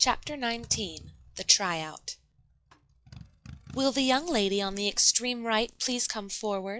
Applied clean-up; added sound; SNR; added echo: classical method log-MMSE.